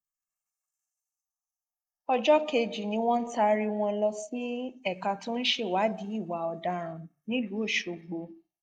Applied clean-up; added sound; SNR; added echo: neural mask model Resemble Enhance denoiser.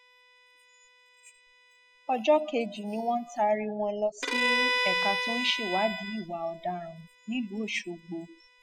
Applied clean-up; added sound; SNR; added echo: classical method spectral subtraction.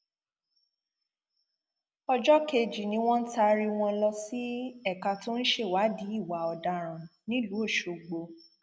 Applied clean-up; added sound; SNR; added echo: none; none; none; none.